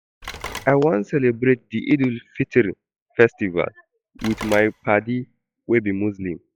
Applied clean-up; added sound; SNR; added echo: classical method log-MMSE.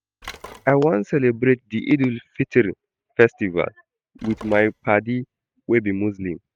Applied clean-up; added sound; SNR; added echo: neural mask model RNNoise.